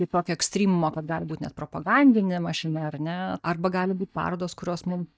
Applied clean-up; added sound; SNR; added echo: neural mask model DeepFilterNet 3.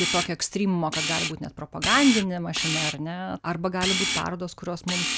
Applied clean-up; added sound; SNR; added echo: none; Camera; 3 dB; none.